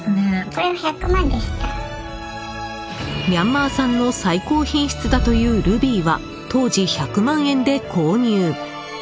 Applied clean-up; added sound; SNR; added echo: none; Explosion; 9 dB; none.